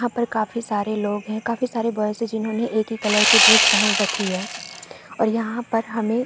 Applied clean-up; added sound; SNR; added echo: none; Sawing; -5 dB; none.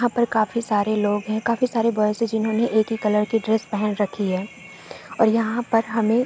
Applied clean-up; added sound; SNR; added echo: none; none; none; none.